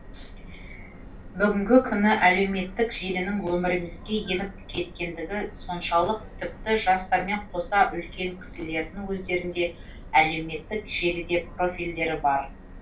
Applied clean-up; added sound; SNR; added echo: none; Subway, metro, underground; 15 dB; reverberation time 0.3 s.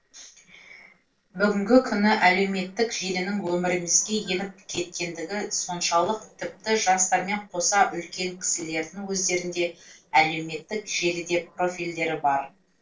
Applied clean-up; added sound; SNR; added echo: neural separator model SepFormer DNS4.